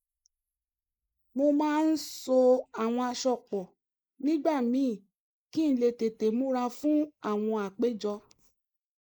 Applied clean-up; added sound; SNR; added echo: neural mask model Resemble Enhance denoiser.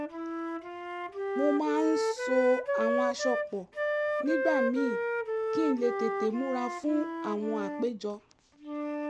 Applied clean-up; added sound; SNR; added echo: none; Wind instrument, woodwind instrument; 0 dB; none.